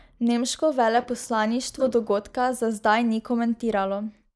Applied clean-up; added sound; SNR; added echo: neural mask model Resemble Enhance denoiser.